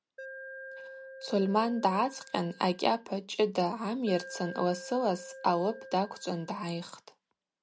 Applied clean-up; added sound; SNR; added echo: none; Alarm; 16 dB; none.